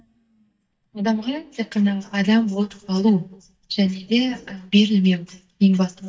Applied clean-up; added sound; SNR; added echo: neural mask model DeepFilterNet 3.